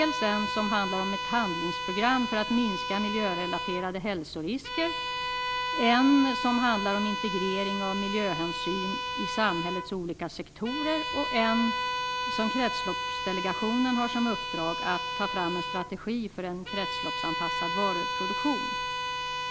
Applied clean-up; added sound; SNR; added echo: none; Bowed string instrument; 3 dB; none.